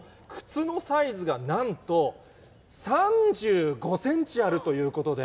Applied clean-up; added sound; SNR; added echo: none; none; none; none.